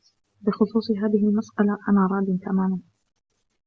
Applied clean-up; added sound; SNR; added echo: none; none; none; none.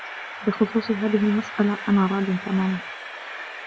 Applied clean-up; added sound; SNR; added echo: none; Train; 11 dB; none.